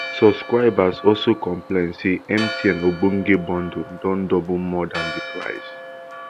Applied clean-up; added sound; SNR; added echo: none; Church bell; 13 dB; none.